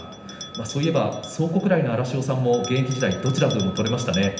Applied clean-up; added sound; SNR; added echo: none; Bell; 15 dB; reverberation time 0.8 s.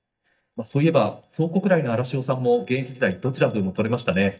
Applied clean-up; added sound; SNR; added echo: neural mask model DeepFilterNet 3.